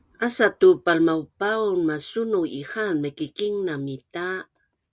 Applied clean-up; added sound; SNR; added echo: none; none; none; none.